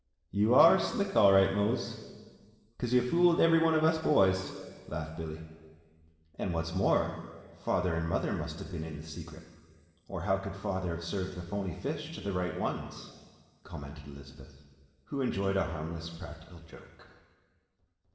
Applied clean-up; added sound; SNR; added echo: none; none; none; reverberation time 1.9 s.